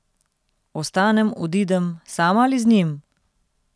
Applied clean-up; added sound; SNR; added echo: none; none; none; none.